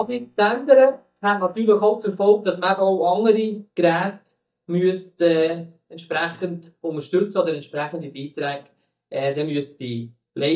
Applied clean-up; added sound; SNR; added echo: neural mask model DeepFilterNet 3.